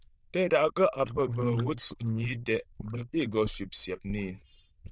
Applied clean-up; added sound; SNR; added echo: neural diffusion model UNIVERSE++.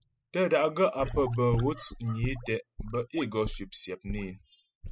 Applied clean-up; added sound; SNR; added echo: classical method spectral subtraction.